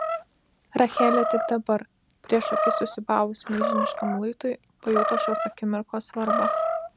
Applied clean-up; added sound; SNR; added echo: none; Animal; 1 dB; none.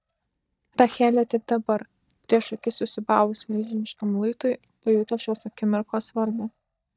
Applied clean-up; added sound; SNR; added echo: neural mask model DeepFilterNet 3.